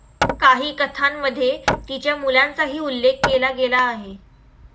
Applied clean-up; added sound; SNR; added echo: none; Hammer; 9 dB; none.